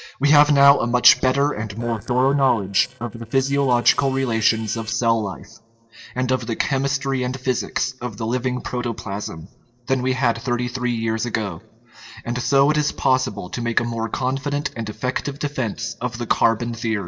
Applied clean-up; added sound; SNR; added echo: neural separator model SepFormer DNS4.